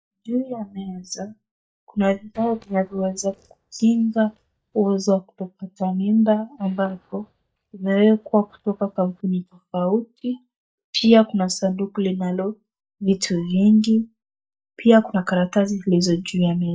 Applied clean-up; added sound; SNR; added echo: neural mask model DeepFilterNet 3.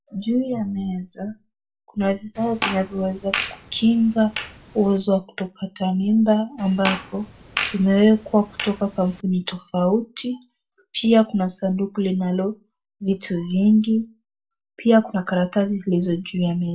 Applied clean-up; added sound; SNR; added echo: none; Fart; 9 dB; reverberation time 0.2 s.